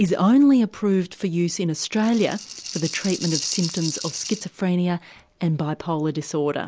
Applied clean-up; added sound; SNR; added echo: none; Rattle (instrument); 10 dB; none.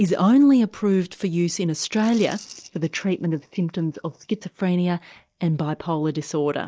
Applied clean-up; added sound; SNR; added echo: neural mask model DeepFilterNet 3.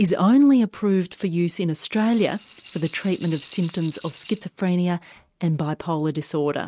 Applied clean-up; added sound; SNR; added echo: neural mask model RNNoise.